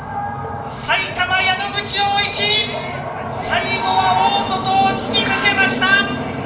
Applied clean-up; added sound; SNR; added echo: none; none; none; reverberation time 0.9 s.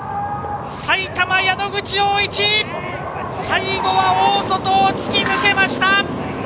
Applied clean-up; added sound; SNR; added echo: none; none; none; none.